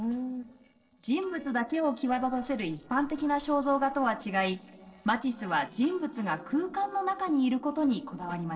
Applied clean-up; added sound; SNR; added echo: neural separator model SepFormer DNS4.